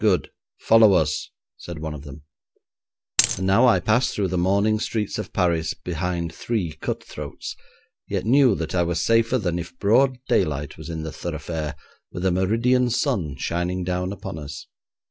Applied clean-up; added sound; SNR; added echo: none; Coin (dropping); 0 dB; none.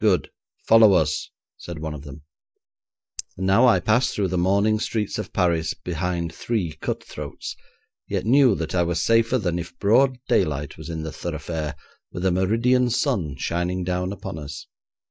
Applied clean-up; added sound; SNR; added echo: neural mask model DeepFilterNet 3.